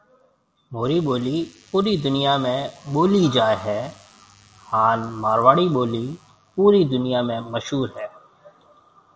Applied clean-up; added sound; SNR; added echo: none; none; none; none.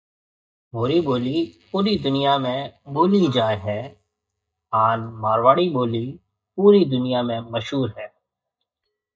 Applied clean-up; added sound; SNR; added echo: neural mask model DeepFilterNet 3.